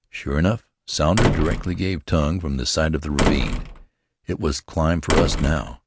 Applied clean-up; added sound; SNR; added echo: none; Slam; 3 dB; none.